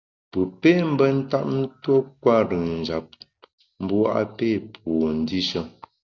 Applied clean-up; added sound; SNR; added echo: none; none; none; none.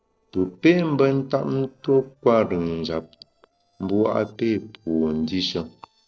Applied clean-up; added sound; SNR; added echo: neural separator model SepFormer DNS4.